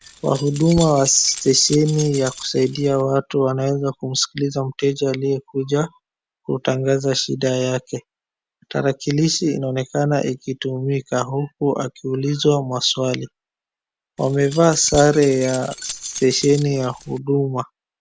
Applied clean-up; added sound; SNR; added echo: none; Keys jangling; 14 dB; none.